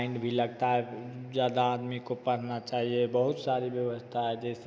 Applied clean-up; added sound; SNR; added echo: none; none; none; none.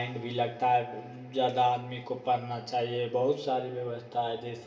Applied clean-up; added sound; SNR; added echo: none; none; none; reverberation time 0.4 s.